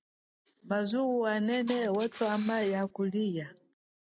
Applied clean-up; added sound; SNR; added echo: none; Camera; 12 dB; none.